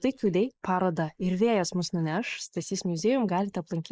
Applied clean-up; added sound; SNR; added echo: neural mask model Resemble Enhance denoiser.